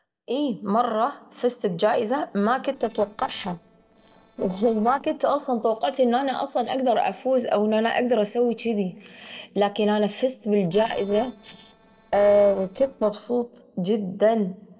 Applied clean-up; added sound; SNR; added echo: neural separator model SepFormer DNS4.